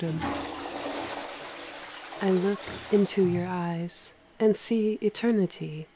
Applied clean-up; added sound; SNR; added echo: none; Toilet flush / Water; 10 dB; none.